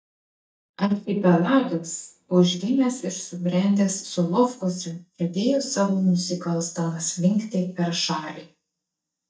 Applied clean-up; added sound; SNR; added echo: neural mask model DeepFilterNet 3.